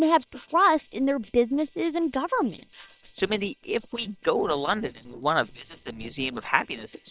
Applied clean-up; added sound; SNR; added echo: neural separator model SepFormer WHAM!.